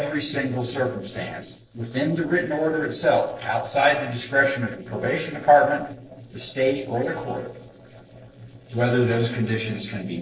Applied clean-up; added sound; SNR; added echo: neural separator model SepFormer DNS4.